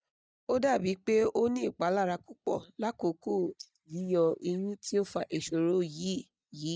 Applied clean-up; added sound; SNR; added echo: neural mask model DeepFilterNet 3.